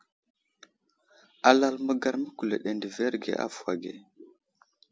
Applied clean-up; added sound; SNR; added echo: none; none; none; none.